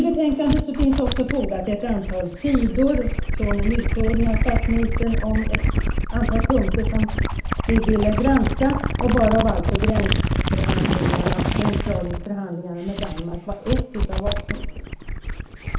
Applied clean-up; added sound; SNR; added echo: none; Gurgling / Liquid; -1 dB; reverberation time 0.4 s.